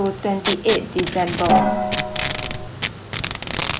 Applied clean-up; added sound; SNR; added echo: none; Gong + Packing tape, duct tape; -2 dB; none.